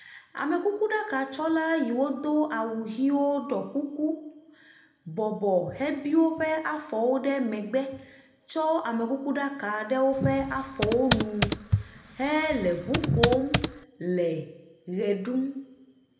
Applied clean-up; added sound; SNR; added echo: none; Computer keyboard; 3 dB; reverberation time 0.7 s.